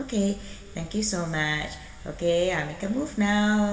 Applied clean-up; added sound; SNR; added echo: none; none; none; reverberation time 1.4 s.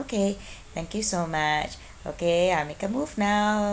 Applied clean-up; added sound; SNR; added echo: none; none; none; none.